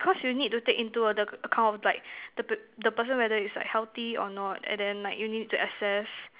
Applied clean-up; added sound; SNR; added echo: none; none; none; none.